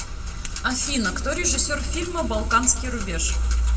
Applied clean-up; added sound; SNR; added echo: none; none; none; reverberation time 1.5 s.